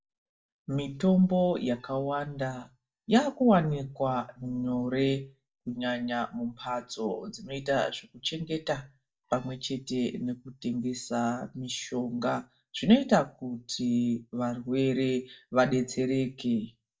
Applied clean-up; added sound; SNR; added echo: neural mask model DeepFilterNet 3.